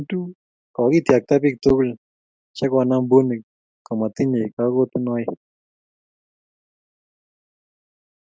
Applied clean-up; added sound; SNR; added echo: none; none; none; none.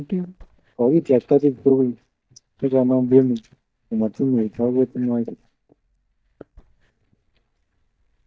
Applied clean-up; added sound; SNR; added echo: neural mask model DeepFilterNet 3.